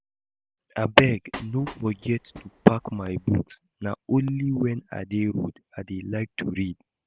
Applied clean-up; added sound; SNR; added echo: none; Train; 17 dB; none.